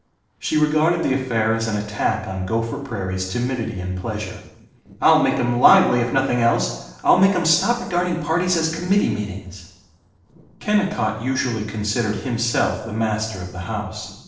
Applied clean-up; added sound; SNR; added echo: neural separator model SepFormer DNS4.